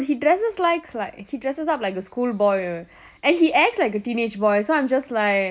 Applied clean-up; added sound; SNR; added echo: none; none; none; none.